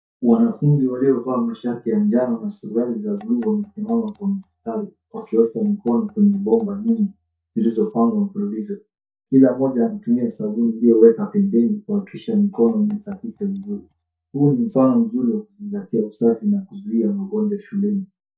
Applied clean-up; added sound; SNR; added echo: neural mask model DeepFilterNet 3.